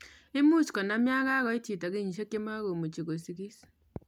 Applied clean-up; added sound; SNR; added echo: none; none; none; none.